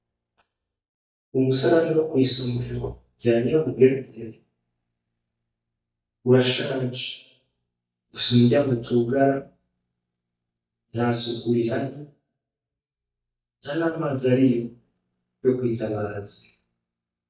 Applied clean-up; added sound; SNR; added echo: neural mask model DeepFilterNet 3.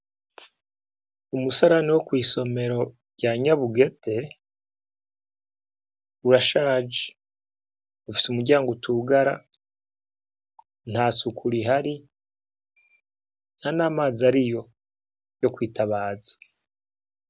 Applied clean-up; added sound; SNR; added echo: none; none; none; none.